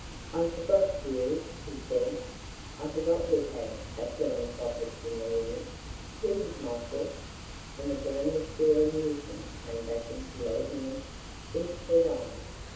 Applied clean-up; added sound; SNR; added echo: none; Water; 11 dB; reverberation time 0.6 s.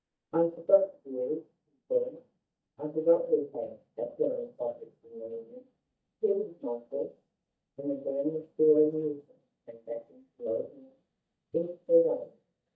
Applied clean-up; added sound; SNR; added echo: neural mask model DeepFilterNet 3.